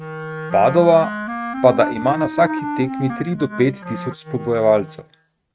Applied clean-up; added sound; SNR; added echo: neural mask model RNNoise.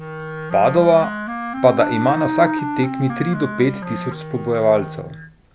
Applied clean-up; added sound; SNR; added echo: none; Wind instrument, woodwind instrument; 7 dB; none.